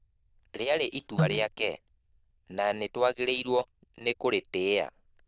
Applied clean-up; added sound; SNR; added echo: neural diffusion model UNIVERSE++.